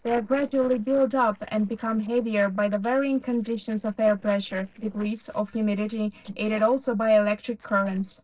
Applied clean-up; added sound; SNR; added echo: neural separator model SepFormer DNS4.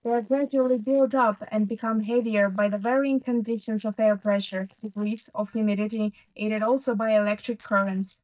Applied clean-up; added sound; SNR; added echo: neural mask model DeepFilterNet 3.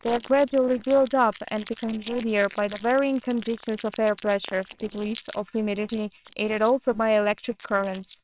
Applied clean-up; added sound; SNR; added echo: neural separator model SepFormer WHAMR!.